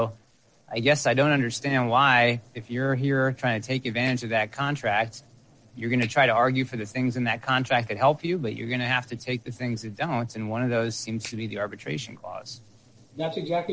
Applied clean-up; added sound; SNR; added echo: neural separator model SepFormer DNS4.